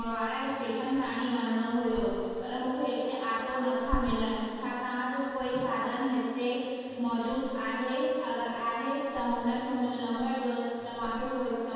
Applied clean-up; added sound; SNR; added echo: none; Thump, thud; 14 dB; reverberation time 2.1 s.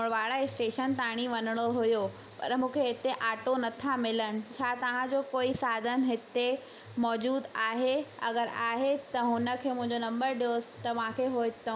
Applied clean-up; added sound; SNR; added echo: none; none; none; none.